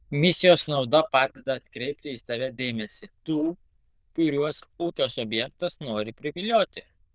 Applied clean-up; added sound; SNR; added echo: neural diffusion model UNIVERSE++.